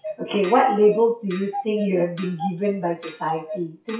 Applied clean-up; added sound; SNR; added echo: classical method WPE with log-MMSE.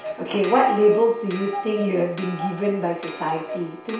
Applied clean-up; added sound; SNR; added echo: none; Clock; 10 dB; reverberation time 0.6 s.